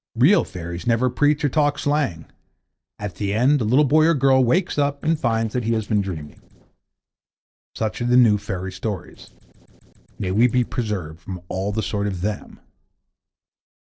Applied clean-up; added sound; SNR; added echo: neural separator model SepFormer DNS4.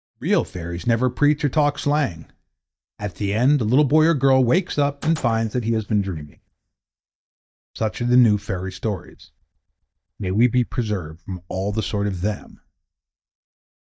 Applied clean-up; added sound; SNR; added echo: neural mask model DeepFilterNet 3.